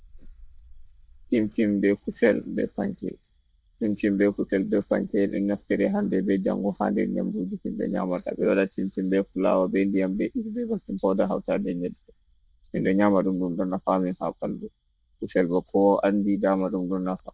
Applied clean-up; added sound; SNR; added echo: neural mask model DeepFilterNet 3.